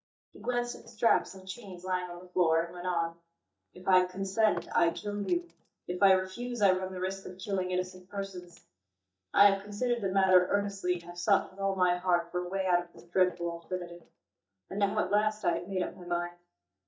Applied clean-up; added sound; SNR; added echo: neural mask model DeepFilterNet 3.